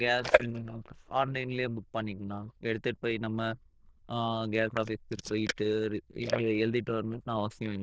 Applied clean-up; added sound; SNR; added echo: neural diffusion model UNIVERSE++.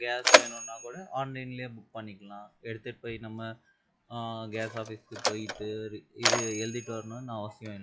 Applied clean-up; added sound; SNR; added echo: classical method log-MMSE.